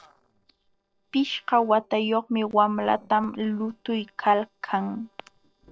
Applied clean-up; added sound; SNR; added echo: neural separator model SepFormer DNS4.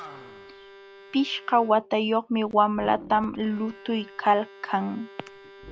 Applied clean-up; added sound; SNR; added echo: none; Animal + Bowed string instrument; 20 dB; none.